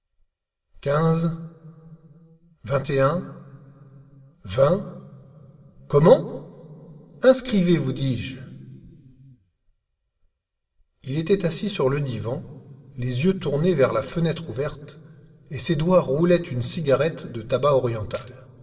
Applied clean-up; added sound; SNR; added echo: none; Coin (dropping); 14 dB; reverberation time 2.3 s.